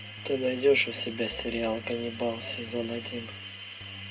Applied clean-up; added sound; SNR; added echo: none; Keyboard (musical); 16 dB; reverberation time 0.2 s.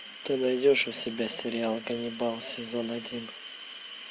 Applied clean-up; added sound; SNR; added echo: none; none; none; none.